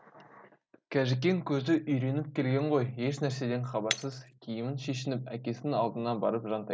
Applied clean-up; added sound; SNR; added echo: none; Shatter; 13 dB; none.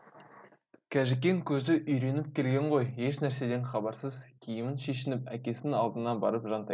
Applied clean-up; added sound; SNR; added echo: none; none; none; none.